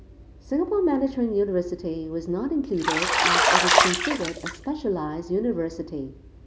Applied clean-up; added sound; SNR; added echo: none; Bathtub (filling or washing); -4 dB; none.